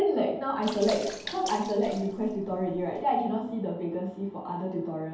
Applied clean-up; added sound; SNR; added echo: none; Sink (filling or washing) / Water / Splash, splatter; 13 dB; reverberation time 0.8 s.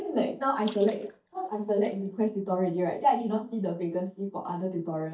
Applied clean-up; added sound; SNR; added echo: neural mask model DeepFilterNet 3.